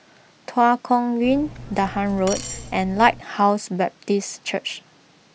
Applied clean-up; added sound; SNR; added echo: none; Cutlery, silverware; 12 dB; none.